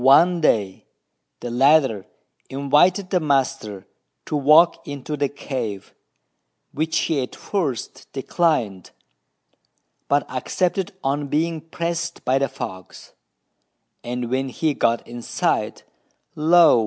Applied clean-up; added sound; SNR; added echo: none; none; none; none.